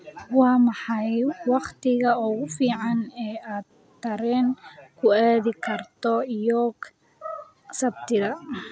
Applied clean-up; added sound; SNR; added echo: none; none; none; none.